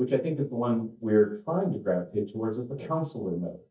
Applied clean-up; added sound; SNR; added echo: neural mask model DeepFilterNet 3.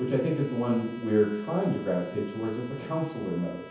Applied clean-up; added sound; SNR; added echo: none; Trumpet; 20 dB; reverberation time 0.7 s.